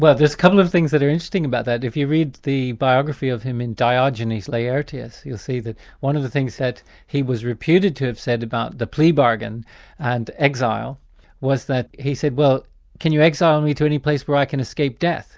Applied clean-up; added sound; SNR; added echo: none; none; none; none.